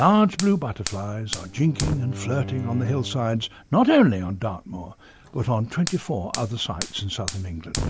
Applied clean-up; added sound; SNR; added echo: none; Bowed string instrument + Fire; 11 dB; none.